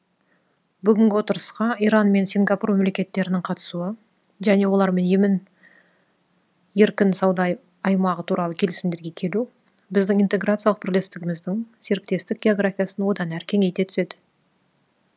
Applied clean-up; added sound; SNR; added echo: none; none; none; none.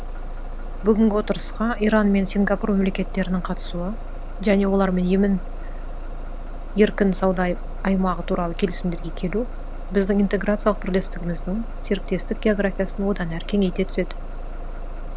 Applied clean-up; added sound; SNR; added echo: none; Bus; 6 dB; none.